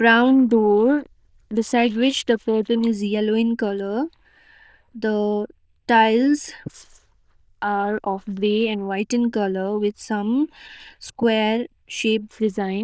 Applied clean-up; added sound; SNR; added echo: neural diffusion model UNIVERSE++.